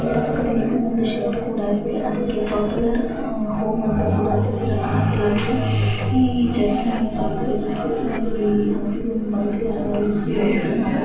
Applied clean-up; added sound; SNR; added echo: none; Writing; 10 dB; reverberation time 0.6 s.